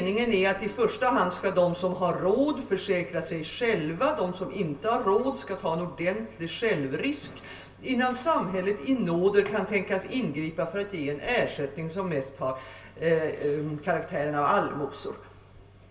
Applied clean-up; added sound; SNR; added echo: none; none; none; reverberation time 0.3 s.